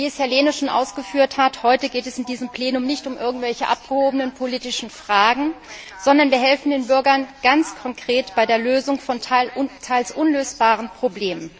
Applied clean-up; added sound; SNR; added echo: none; none; none; none.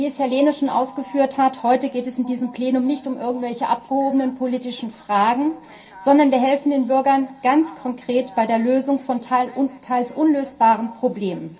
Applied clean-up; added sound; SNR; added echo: none; none; none; reverberation time 0.3 s.